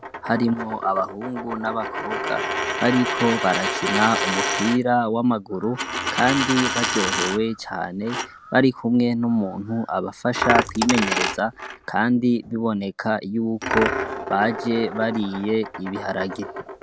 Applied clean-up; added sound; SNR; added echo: none; Coin (dropping); 5 dB; none.